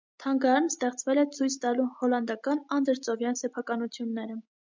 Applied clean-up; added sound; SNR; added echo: none; none; none; none.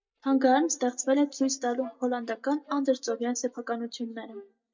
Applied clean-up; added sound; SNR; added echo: neural mask model DeepFilterNet 3.